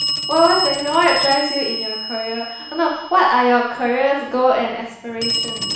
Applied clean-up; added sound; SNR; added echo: none; Telephone; 7 dB; reverberation time 0.7 s.